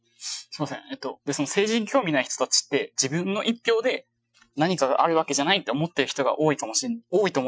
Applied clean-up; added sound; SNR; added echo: classical method Wiener filter.